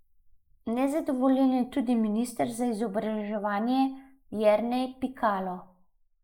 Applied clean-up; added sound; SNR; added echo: neural mask model Resemble Enhance denoiser.